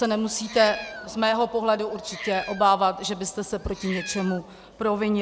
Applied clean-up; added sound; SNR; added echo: none; Meow; 15 dB; none.